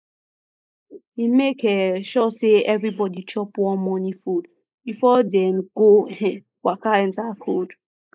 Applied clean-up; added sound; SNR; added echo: neural mask model Resemble Enhance denoiser.